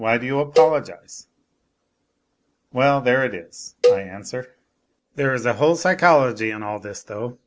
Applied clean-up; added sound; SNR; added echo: none; Cowbell; 2 dB; none.